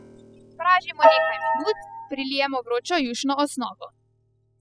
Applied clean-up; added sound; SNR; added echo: classical method spectral subtraction.